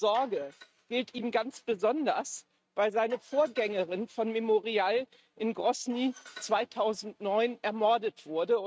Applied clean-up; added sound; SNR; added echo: neural mask model RNNoise.